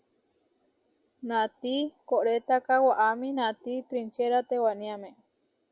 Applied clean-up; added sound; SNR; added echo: none; none; none; none.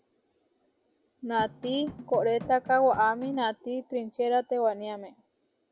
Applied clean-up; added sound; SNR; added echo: none; Drum; 15 dB; none.